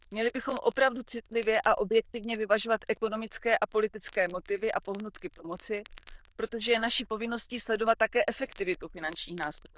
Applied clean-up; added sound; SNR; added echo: neural diffusion model UNIVERSE++.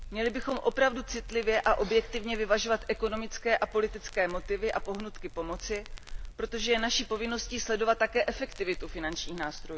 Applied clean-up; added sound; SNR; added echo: none; Crackle; 11 dB; none.